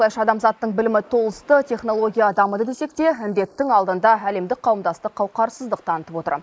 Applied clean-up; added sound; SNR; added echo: neural mask model Resemble Enhance denoiser.